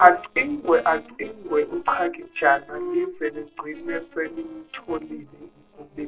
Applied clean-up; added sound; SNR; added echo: neural separator model SepFormer DNS4.